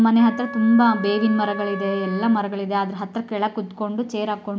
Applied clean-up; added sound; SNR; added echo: none; Wind instrument, woodwind instrument; 13 dB; none.